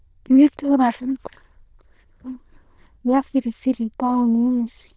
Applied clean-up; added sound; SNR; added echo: neural diffusion model UNIVERSE++.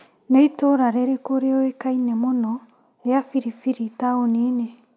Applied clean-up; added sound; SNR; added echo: none; none; none; none.